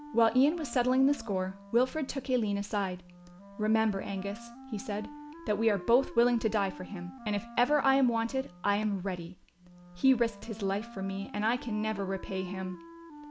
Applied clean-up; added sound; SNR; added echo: none; Wind instrument, woodwind instrument; 17 dB; none.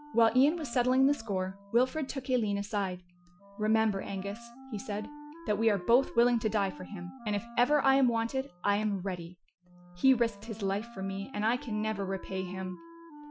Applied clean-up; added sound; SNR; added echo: classical method Wiener filter.